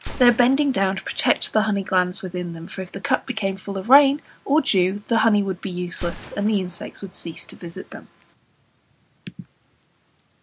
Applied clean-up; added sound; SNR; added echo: none; Gunshot, gunfire; 20 dB; none.